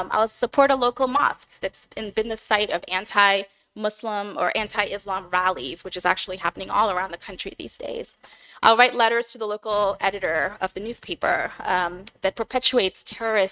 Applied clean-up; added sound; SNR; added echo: neural mask model RNNoise.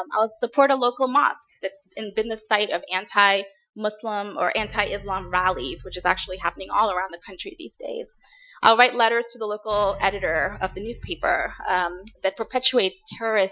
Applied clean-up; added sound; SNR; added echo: classical method Wiener filter.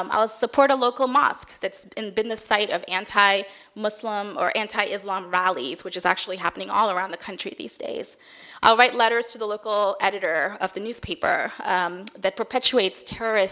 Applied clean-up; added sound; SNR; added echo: none; none; none; none.